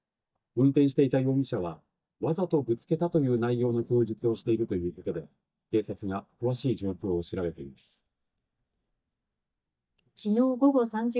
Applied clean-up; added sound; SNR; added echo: neural mask model DeepFilterNet 3.